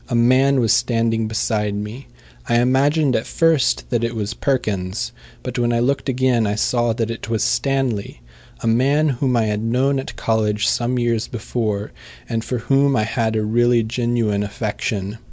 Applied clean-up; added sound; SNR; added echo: none; none; none; none.